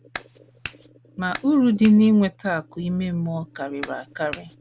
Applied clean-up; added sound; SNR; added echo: none; Clapping; 16 dB; none.